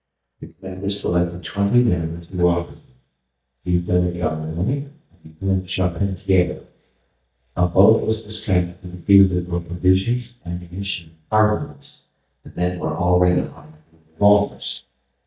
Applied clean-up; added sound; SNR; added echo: neural mask model DeepFilterNet 3.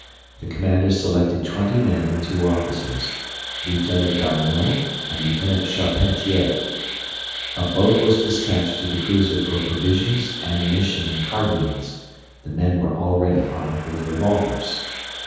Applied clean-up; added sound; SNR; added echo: none; Insect; 10 dB; reverberation time 1.2 s.